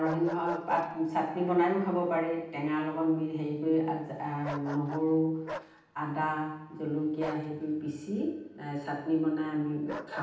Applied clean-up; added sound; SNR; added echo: none; Bark; 15 dB; reverberation time 0.8 s.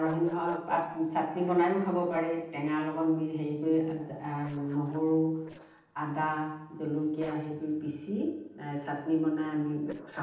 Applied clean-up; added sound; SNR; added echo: neural separator model SepFormer DNS4.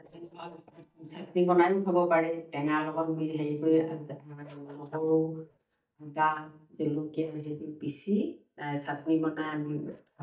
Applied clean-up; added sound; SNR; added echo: neural mask model DeepFilterNet 3.